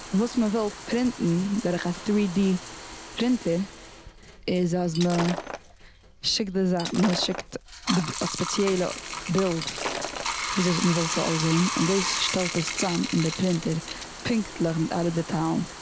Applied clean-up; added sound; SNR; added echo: none; Shatter + Bathtub (filling or washing); 7 dB; none.